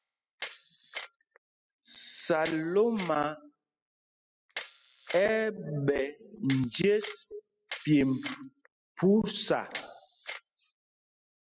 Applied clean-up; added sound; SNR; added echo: classical method spectral subtraction.